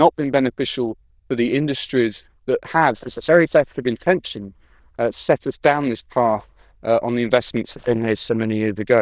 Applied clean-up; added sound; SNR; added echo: neural diffusion model UNIVERSE++.